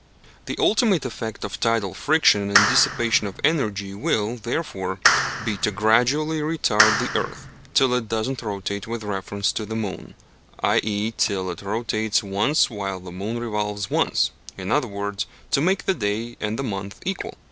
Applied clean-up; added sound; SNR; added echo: none; Clapping; 0 dB; none.